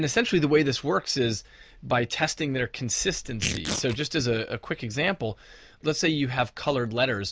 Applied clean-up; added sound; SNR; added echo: none; Tearing; 10 dB; none.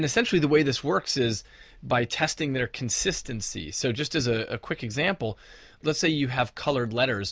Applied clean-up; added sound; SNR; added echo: none; none; none; none.